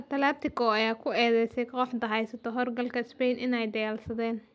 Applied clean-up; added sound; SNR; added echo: none; none; none; none.